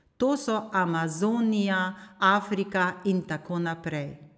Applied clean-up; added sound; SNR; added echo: none; none; none; none.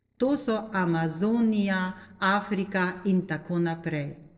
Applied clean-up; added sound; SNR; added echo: neural separator model SepFormer DNS4.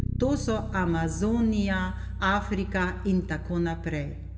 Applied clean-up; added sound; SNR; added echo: none; Bass guitar; 6 dB; reverberation time 1.1 s.